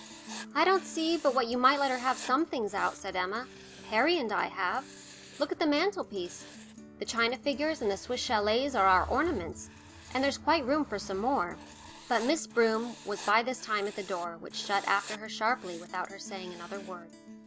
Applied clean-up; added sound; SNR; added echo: none; Guitar + Writing; 17 dB; none.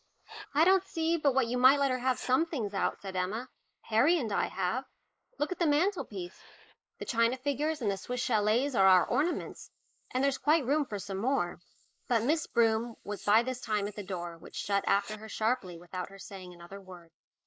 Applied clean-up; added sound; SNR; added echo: neural mask model Resemble Enhance denoiser.